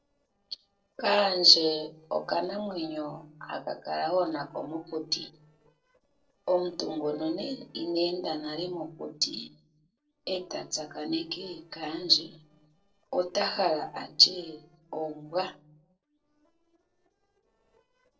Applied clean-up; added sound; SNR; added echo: neural separator model SepFormer DNS4.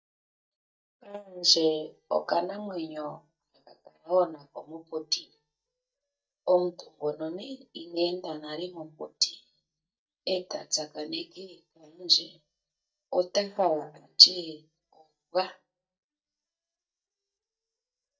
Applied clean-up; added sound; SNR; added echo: neural mask model DeepFilterNet 3.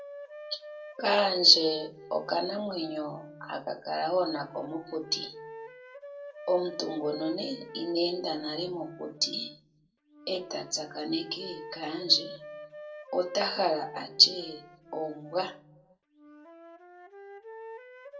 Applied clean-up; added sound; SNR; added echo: none; Wind instrument, woodwind instrument; 15 dB; reverberation time 0.2 s.